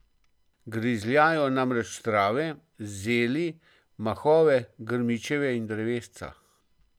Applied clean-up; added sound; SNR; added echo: none; none; none; none.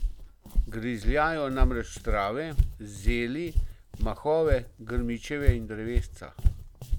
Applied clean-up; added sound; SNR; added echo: none; Walk, footsteps; -3 dB; none.